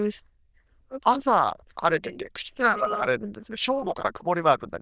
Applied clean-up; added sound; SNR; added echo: neural diffusion model UNIVERSE++.